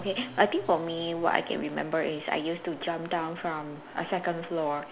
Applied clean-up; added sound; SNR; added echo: none; none; none; none.